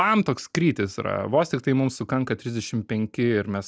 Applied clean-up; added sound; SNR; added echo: none; none; none; none.